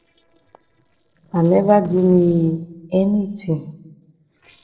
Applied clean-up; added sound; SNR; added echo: neural separator model SepFormer DNS4.